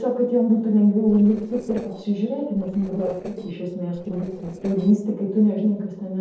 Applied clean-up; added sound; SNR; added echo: neural separator model SepFormer DNS4.